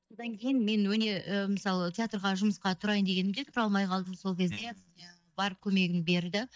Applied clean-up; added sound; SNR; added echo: neural mask model DeepFilterNet 3.